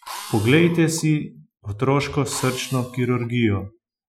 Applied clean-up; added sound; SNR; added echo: classical method Wiener filter.